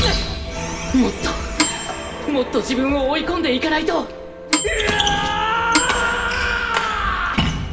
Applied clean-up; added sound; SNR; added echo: none; Microwave oven / Bell; 6 dB; reverberation time 3.0 s.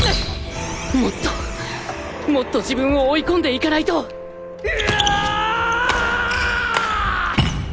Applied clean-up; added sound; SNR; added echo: none; none; none; none.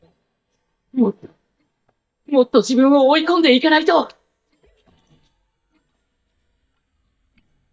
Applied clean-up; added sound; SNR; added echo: neural mask model DeepFilterNet 3.